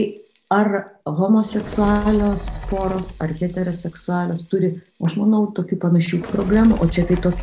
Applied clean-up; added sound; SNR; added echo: none; Fire; 12 dB; none.